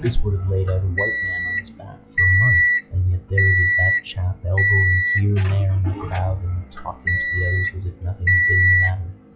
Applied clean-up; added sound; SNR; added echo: classical method log-MMSE.